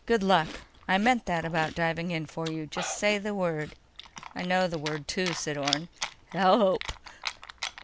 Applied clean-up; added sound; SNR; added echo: none; Chewing, mastication; 12 dB; none.